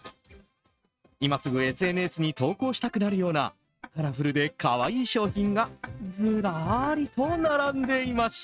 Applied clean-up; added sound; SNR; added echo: neural mask model RNNoise.